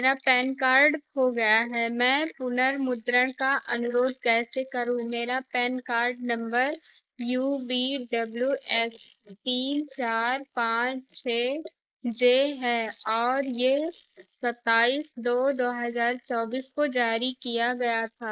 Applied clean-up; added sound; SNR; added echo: neural mask model Resemble Enhance denoiser.